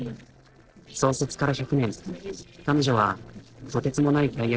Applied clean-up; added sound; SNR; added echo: neural separator model SepFormer DNS4.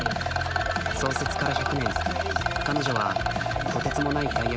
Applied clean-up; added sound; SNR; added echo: none; Rattle; 0 dB; none.